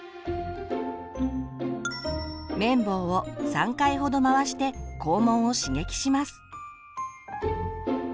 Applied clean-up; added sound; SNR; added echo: none; none; none; none.